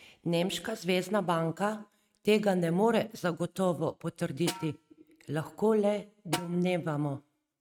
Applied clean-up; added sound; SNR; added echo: neural mask model RNNoise.